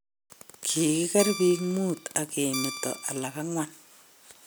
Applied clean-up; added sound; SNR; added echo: none; Guitar; 9 dB; none.